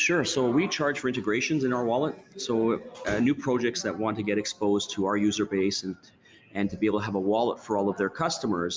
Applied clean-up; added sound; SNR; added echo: none; none; none; none.